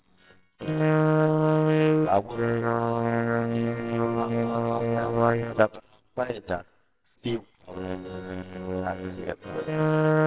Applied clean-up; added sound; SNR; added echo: neural separator model SepFormer WHAMR!.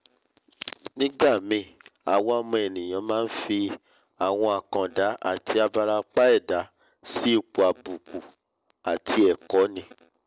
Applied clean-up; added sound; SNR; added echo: none; none; none; none.